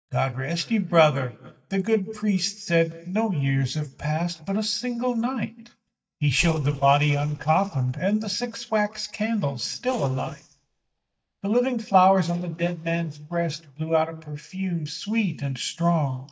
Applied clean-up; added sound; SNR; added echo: neural mask model DeepFilterNet 3.